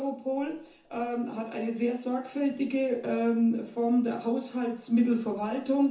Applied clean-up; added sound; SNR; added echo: none; none; none; reverberation time 0.6 s.